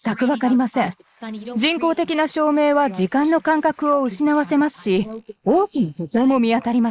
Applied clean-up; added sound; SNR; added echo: neural mask model Resemble Enhance denoiser.